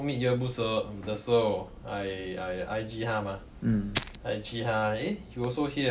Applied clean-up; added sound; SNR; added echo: none; Fire; 7 dB; none.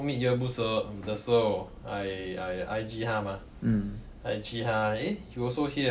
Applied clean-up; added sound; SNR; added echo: none; none; none; none.